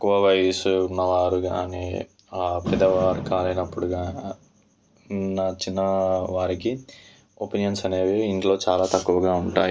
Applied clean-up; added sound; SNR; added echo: none; none; none; none.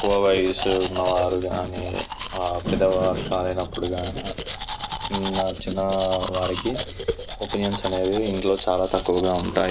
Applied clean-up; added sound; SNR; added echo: none; Domestic sounds, home sounds; 5 dB; none.